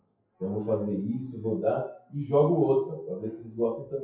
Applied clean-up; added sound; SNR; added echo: classical method WPE with log-MMSE.